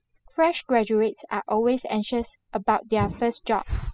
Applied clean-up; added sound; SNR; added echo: classical method spectral subtraction.